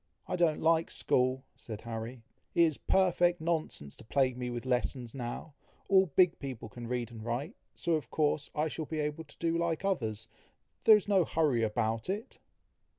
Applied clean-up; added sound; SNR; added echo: none; none; none; none.